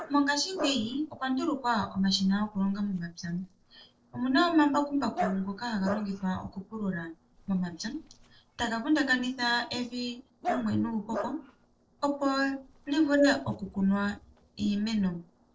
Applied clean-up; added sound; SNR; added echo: neural separator model SepFormer DNS4.